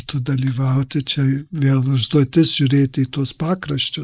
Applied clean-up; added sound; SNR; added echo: neural mask model Resemble Enhance denoiser.